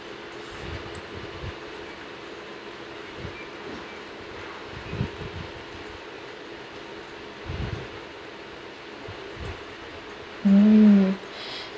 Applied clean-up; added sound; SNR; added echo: none; none; none; none.